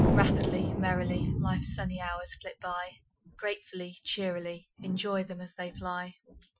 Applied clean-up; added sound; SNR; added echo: classical method Wiener filter.